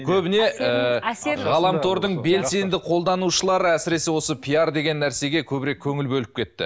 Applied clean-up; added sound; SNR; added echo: none; none; none; none.